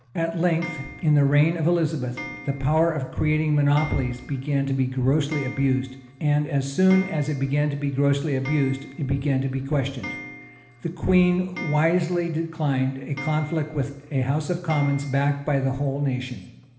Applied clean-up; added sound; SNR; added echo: none; Clock; 18 dB; reverberation time 1.1 s.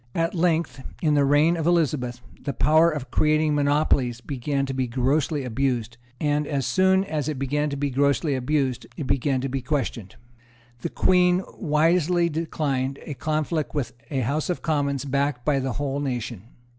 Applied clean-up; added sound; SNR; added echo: none; none; none; none.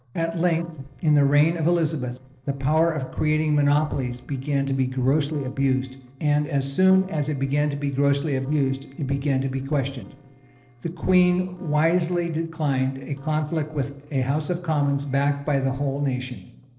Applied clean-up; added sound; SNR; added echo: neural separator model SepFormer DNS4.